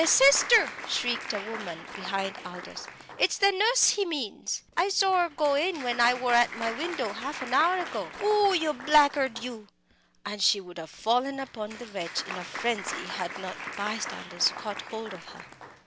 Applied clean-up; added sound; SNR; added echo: none; Applause; 12 dB; none.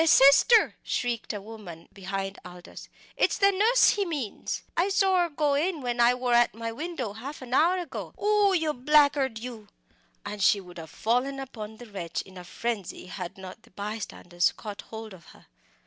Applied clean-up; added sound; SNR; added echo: none; none; none; none.